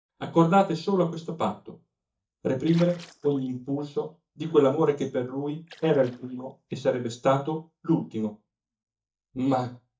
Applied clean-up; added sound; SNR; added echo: neural mask model DeepFilterNet 3.